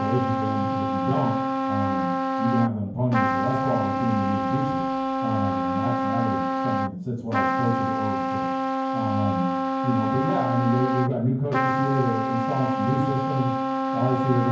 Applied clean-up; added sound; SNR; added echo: none; Trumpet; -1 dB; reverberation time 0.9 s.